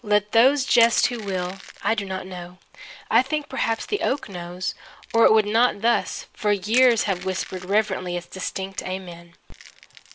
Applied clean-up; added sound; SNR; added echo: none; Crushing; 19 dB; none.